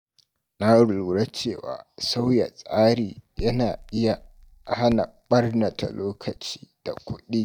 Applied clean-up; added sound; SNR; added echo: neural mask model DeepFilterNet 3.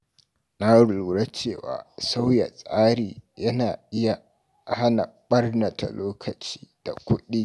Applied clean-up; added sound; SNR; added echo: none; none; none; none.